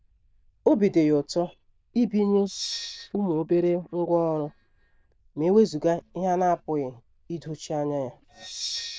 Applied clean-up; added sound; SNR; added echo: neural diffusion model UNIVERSE++.